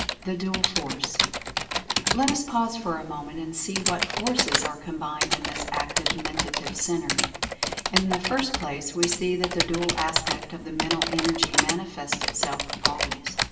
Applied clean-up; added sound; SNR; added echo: none; Typing; -1 dB; reverberation time 0.8 s.